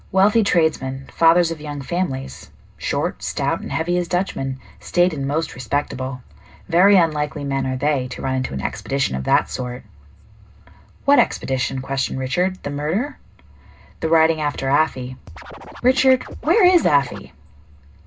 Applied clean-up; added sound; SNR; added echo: none; Scratching (performance technique); 13 dB; reverberation time 0.2 s.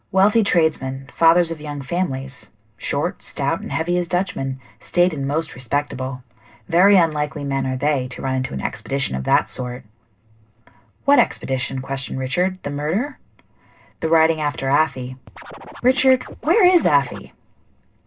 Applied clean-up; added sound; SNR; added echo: neural separator model SepFormer DNS4.